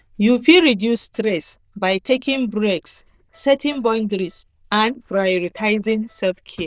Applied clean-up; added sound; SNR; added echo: neural diffusion model UNIVERSE++.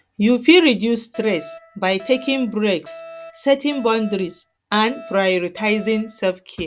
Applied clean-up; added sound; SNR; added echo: none; Alarm; 19 dB; none.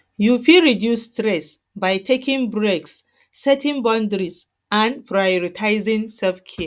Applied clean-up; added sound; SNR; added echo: none; none; none; none.